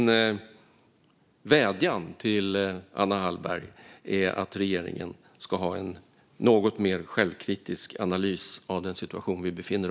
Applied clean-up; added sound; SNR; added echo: none; none; none; none.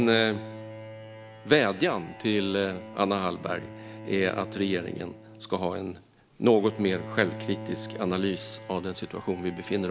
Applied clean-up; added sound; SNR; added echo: none; Bowed string instrument; 13 dB; none.